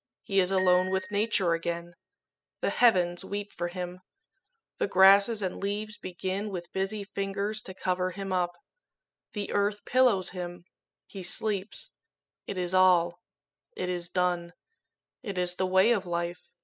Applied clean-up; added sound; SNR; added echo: classical method spectral subtraction.